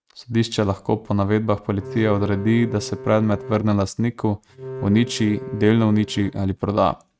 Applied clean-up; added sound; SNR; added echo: neural mask model RNNoise.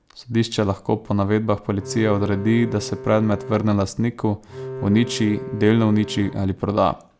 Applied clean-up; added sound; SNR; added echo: none; Bowed string instrument; 13 dB; none.